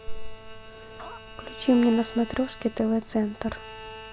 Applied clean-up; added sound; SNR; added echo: none; Bowed string instrument; 16 dB; none.